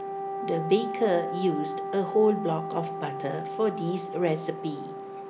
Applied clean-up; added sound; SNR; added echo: none; Wind instrument, woodwind instrument; 6 dB; none.